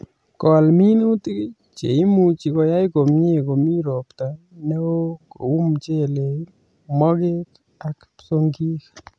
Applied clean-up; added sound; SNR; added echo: none; none; none; none.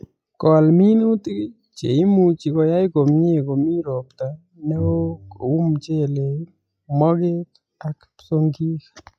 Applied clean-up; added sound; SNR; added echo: classical method log-MMSE.